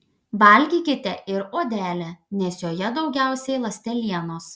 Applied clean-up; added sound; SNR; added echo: none; none; none; none.